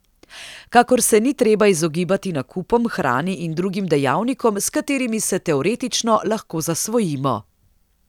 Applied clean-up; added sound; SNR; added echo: none; none; none; none.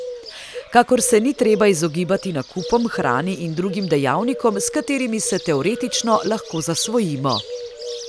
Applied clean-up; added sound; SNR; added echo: none; Bird; 12 dB; none.